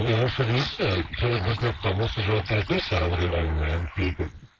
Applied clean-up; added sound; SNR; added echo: neural mask model Resemble Enhance denoiser.